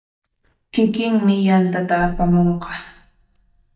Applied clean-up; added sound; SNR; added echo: neural mask model DeepFilterNet 3.